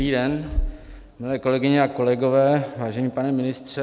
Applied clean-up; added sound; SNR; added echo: none; none; none; none.